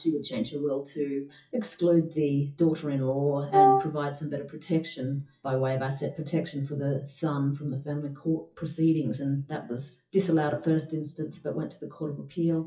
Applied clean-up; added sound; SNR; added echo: classical method WPE with log-MMSE.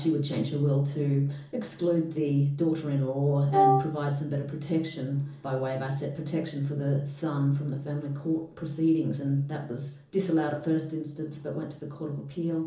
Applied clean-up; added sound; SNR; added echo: none; Wind instrument, woodwind instrument; -4 dB; reverberation time 0.7 s.